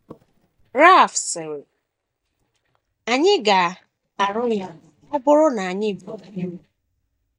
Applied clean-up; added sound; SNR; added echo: neural mask model DeepFilterNet 3.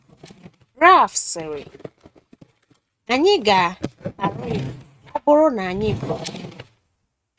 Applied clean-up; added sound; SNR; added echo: neural mask model RNNoise.